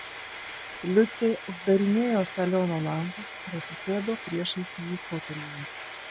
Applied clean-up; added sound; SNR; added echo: none; Frying (food); 12 dB; none.